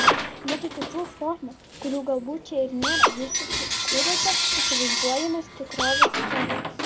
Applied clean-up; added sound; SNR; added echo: none; Coin (dropping) / Bell + Drill; -5 dB; none.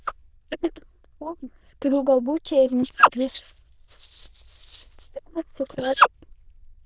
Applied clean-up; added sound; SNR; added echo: neural diffusion model UNIVERSE++.